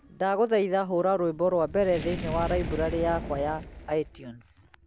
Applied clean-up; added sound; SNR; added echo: none; Fire; 10 dB; none.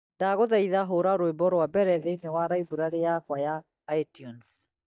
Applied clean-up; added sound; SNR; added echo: neural mask model DeepFilterNet 3.